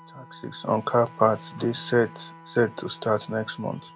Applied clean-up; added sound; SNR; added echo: none; Bowed string instrument + Wind instrument, woodwind instrument; 19 dB; none.